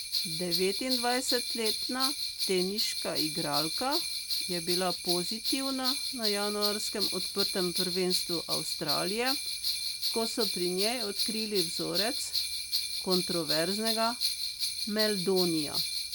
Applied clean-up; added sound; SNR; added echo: none; Bell; -1 dB; none.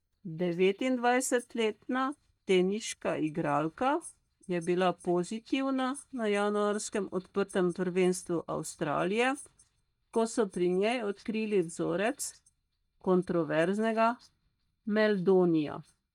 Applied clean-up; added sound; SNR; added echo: neural mask model DeepFilterNet 3.